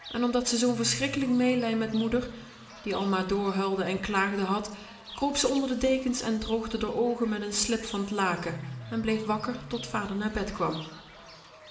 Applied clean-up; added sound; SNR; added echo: none; Bird / Fowl; 16 dB; reverberation time 1.6 s.